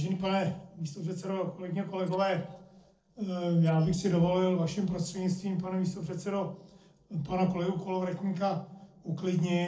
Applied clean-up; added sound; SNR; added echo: neural separator model SepFormer DNS4.